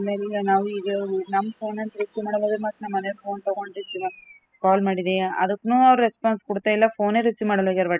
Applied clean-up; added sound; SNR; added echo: classical method spectral subtraction.